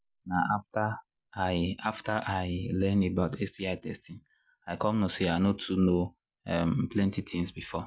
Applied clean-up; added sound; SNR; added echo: none; none; none; none.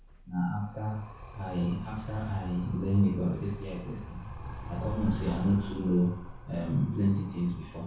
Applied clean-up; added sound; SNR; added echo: none; Animal; 10 dB; reverberation time 0.6 s.